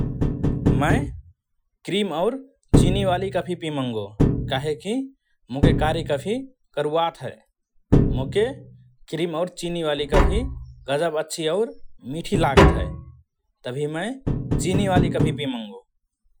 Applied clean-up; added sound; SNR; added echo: classical method Wiener filter.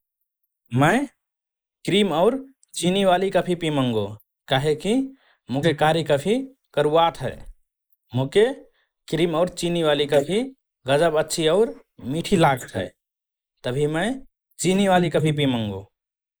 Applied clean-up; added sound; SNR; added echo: neural mask model Resemble Enhance denoiser.